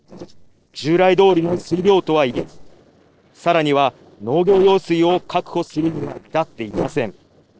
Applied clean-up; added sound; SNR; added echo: neural separator model SepFormer DNS4.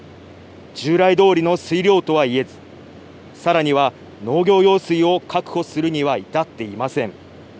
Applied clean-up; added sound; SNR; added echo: none; none; none; none.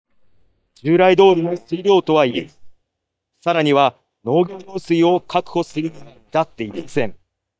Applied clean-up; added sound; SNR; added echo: neural mask model DeepFilterNet 3.